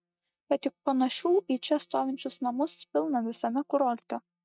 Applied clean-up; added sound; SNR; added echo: neural mask model DeepFilterNet 3.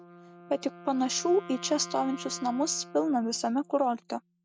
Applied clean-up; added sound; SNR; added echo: none; Wind instrument, woodwind instrument; 17 dB; none.